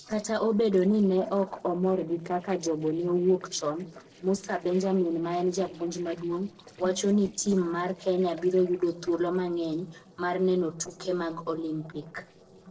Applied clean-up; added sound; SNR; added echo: neural separator model SepFormer DNS4.